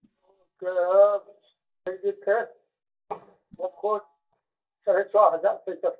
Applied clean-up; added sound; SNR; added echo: neural mask model DeepFilterNet 3.